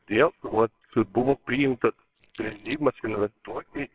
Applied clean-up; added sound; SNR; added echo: neural separator model SepFormer WHAMR!.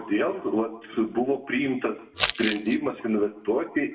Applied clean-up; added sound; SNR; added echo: none; Crumpling, crinkling; 3 dB; reverberation time 0.6 s.